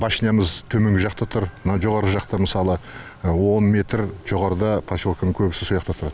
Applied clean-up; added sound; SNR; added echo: none; none; none; none.